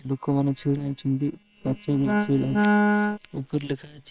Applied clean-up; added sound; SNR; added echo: neural separator model SepFormer WHAM!.